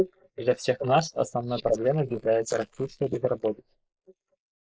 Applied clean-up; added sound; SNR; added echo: neural mask model Resemble Enhance denoiser.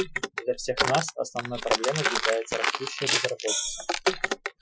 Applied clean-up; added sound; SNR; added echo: classical method Wiener filter.